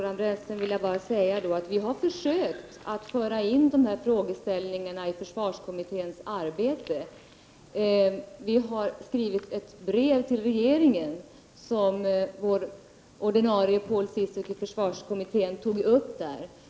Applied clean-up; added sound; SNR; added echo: none; none; none; none.